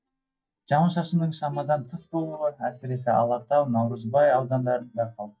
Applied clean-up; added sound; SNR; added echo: neural mask model DeepFilterNet 3.